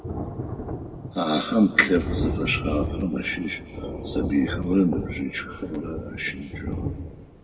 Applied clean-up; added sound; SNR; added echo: none; Thunder; 6 dB; reverberation time 1.5 s.